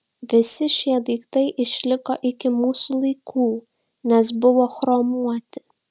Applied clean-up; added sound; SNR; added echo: none; none; none; none.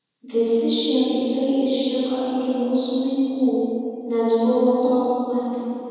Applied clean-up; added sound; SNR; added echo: none; none; none; reverberation time 2.1 s.